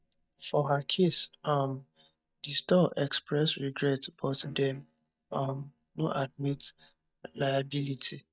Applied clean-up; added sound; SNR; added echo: neural mask model DeepFilterNet 3.